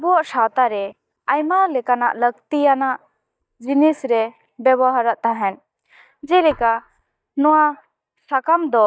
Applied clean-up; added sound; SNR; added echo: neural mask model DeepFilterNet 3.